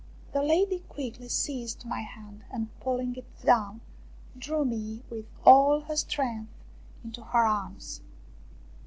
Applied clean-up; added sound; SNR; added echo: none; none; none; none.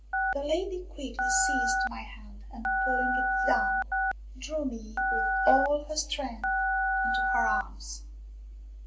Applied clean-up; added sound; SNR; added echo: none; Telephone; -3 dB; reverberation time 0.3 s.